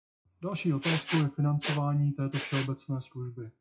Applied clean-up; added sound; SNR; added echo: classical method WPE with log-MMSE.